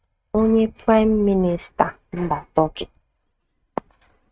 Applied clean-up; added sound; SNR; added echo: neural mask model RNNoise.